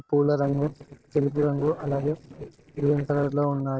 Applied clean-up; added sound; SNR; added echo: neural separator model SepFormer DNS4.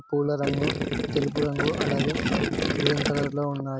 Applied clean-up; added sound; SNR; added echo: none; Gurgling; -1 dB; none.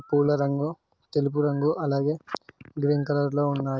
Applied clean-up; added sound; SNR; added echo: none; none; none; none.